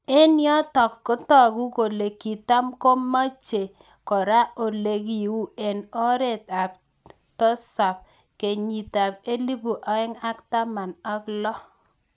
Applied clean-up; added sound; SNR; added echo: none; none; none; none.